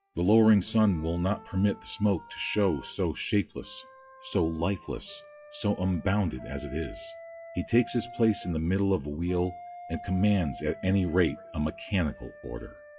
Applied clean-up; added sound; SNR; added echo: classical method WPE with log-MMSE.